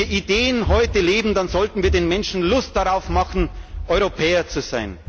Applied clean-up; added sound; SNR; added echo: none; Run; 8 dB; none.